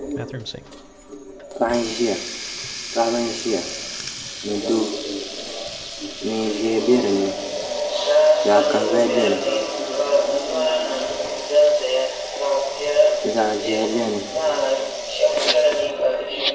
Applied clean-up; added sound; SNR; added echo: none; Water tap, faucet; 13 dB; reverberation time 1.0 s.